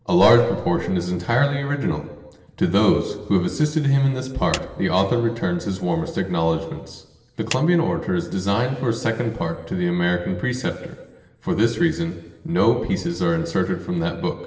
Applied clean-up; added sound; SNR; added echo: none; Clapping; 15 dB; reverberation time 1.2 s.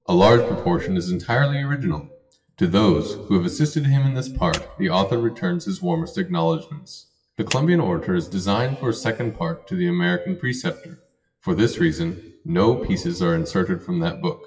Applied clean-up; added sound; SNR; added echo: classical method WPE with log-MMSE.